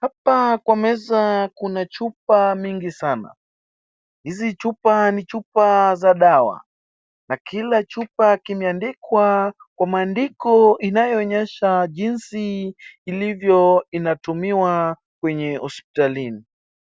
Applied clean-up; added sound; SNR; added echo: none; none; none; none.